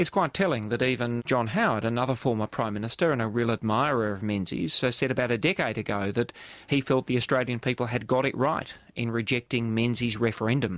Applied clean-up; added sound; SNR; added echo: none; none; none; none.